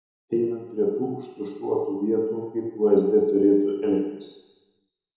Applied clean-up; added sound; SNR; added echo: none; none; none; reverberation time 1.0 s.